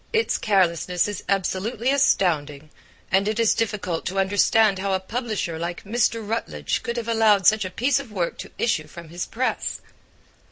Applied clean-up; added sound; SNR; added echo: none; none; none; none.